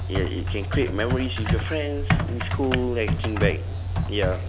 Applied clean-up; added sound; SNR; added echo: none; Computer keyboard; -2 dB; none.